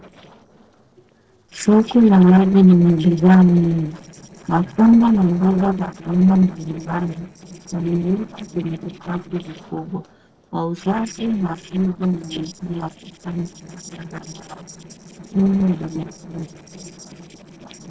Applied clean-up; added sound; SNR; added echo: neural separator model SepFormer DNS4.